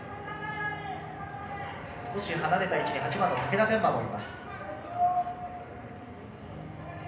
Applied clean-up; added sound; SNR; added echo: none; Bowed string instrument; 20 dB; reverberation time 0.8 s.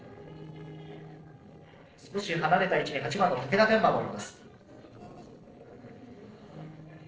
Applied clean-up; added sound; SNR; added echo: neural separator model SepFormer DNS4.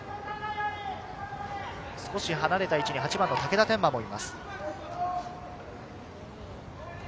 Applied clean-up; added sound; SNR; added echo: none; none; none; none.